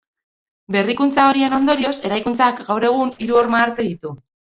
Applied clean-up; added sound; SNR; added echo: neural separator model SepFormer DNS4.